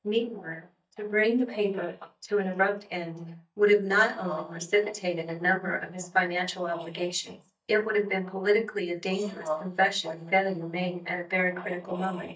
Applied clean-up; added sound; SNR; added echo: neural mask model DeepFilterNet 3.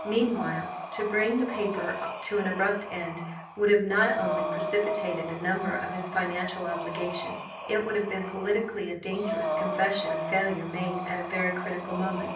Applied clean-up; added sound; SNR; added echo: none; Breathing; 5 dB; reverberation time 0.6 s.